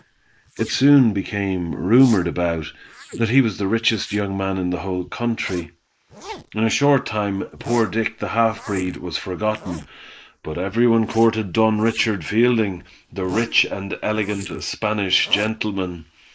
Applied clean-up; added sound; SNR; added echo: neural mask model Resemble Enhance denoiser.